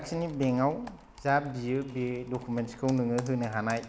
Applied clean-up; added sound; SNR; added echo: none; Computer keyboard; 20 dB; none.